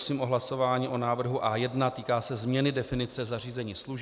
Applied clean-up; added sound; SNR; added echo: none; none; none; none.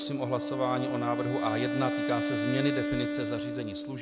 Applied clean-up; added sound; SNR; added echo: none; Wind instrument, woodwind instrument; 0 dB; none.